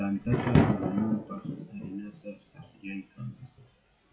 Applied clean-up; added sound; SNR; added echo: classical method WPE with log-MMSE.